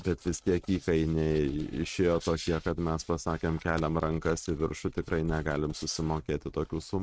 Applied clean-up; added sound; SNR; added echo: neural mask model RNNoise.